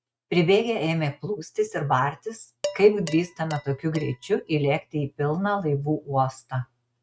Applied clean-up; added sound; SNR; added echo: neural mask model RNNoise.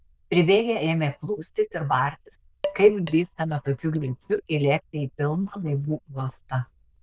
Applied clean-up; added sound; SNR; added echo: neural diffusion model UNIVERSE++.